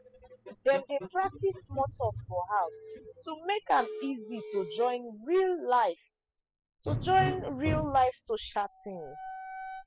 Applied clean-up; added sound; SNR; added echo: classical method spectral subtraction.